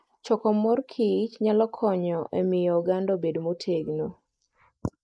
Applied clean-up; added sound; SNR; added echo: neural mask model Resemble Enhance denoiser.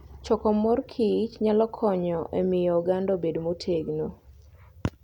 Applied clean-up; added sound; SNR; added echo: none; none; none; none.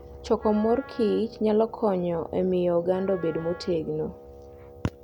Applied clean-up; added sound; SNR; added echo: none; Wind instrument, woodwind instrument + Wind instrument, woodwind instrument; 19 dB; none.